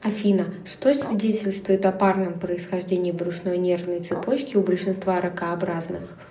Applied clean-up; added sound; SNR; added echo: none; Chink, clink; 19 dB; reverberation time 0.5 s.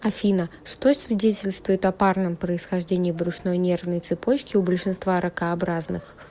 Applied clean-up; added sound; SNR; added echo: none; none; none; none.